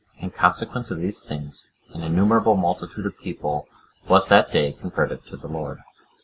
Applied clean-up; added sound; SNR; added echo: none; none; none; none.